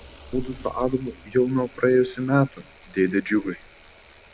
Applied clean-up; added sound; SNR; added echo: none; Bicycle; 14 dB; none.